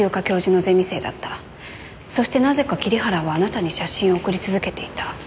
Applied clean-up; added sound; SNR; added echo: none; none; none; none.